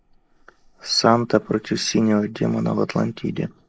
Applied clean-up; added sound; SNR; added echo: neural mask model Resemble Enhance denoiser.